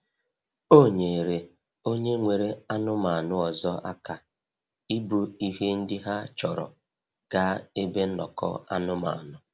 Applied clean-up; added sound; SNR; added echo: none; none; none; none.